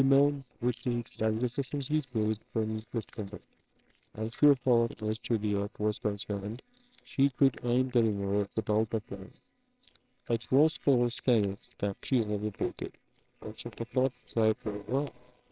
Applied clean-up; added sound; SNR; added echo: neural separator model SepFormer WHAMR!.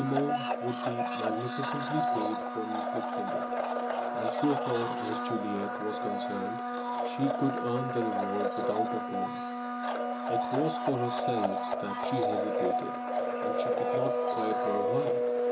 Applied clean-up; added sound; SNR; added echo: none; Domestic sounds, home sounds; -4 dB; reverberation time 0.2 s.